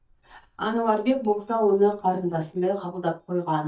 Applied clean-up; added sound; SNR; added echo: neural mask model DeepFilterNet 3.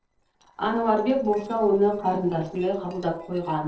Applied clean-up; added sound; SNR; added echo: neural separator model SepFormer DNS4.